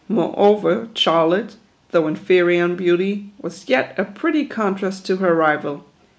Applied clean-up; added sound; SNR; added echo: none; none; none; none.